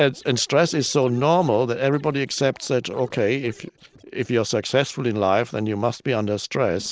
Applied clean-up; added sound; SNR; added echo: neural separator model SepFormer DNS4.